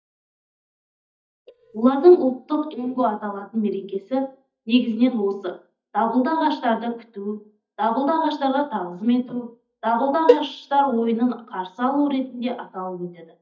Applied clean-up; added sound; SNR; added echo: neural mask model DeepFilterNet 3.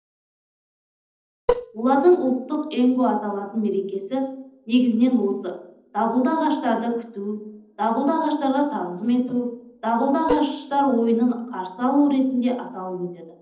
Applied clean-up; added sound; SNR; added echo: neural separator model SepFormer DNS4.